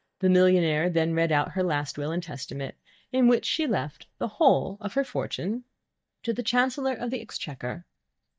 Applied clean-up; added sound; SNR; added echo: neural mask model DeepFilterNet 3.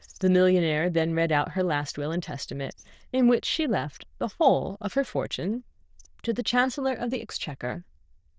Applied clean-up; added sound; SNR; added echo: neural diffusion model UNIVERSE++.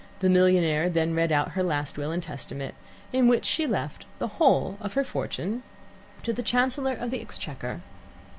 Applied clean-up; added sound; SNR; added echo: none; none; none; none.